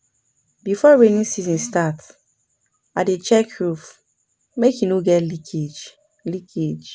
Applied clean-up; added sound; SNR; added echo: none; none; none; none.